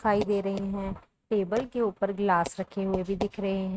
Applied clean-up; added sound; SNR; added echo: neural mask model RNNoise.